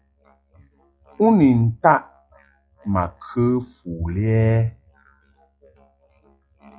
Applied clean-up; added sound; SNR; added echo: classical method log-MMSE.